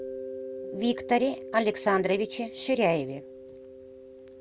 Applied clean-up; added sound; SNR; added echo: none; Mallet percussion; 12 dB; none.